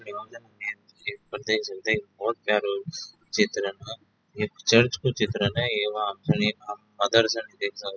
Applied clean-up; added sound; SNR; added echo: classical method spectral subtraction.